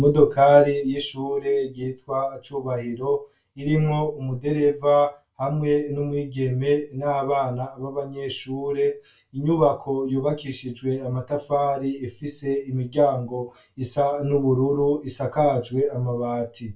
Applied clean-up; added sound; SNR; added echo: none; none; none; reverberation time 0.2 s.